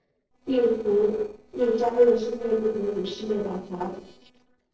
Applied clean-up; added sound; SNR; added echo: neural separator model SepFormer DNS4.